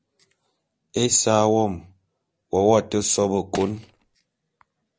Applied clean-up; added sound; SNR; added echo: none; Crushing; 14 dB; none.